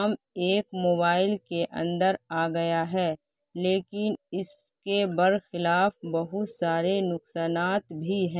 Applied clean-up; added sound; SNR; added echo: none; none; none; none.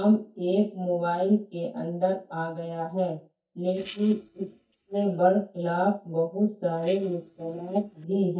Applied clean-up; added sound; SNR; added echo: neural mask model DeepFilterNet 3.